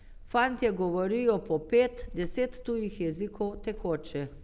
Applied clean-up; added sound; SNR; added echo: none; Purr; 15 dB; none.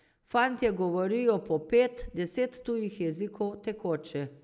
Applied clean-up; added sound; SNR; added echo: none; none; none; none.